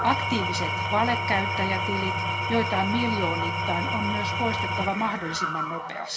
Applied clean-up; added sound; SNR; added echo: none; Engine / Tools; -1 dB; reverberation time 1.4 s.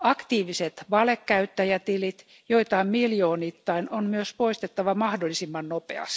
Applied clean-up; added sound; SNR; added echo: none; none; none; none.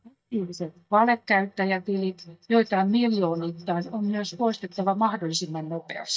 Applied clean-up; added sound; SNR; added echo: neural mask model DeepFilterNet 3.